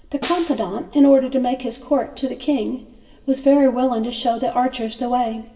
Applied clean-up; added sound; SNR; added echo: none; Snare drum; 17 dB; reverberation time 2.0 s.